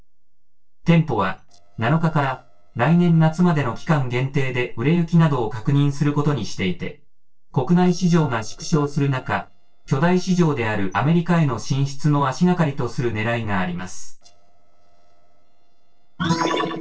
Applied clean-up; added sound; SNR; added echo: neural separator model SepFormer DNS4.